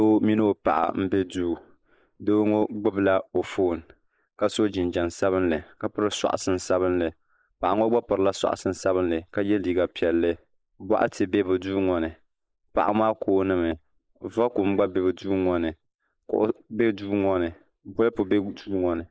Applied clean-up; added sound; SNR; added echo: neural mask model Resemble Enhance denoiser.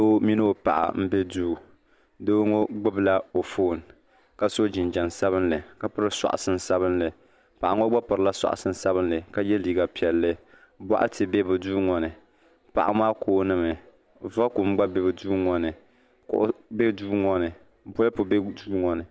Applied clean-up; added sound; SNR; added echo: none; none; none; none.